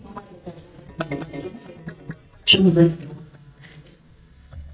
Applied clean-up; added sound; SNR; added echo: neural mask model DeepFilterNet 3.